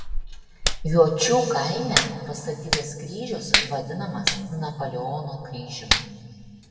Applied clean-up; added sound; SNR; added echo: none; Hands; 2 dB; reverberation time 2.2 s.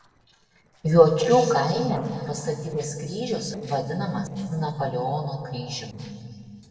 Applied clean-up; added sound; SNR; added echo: neural separator model SepFormer DNS4.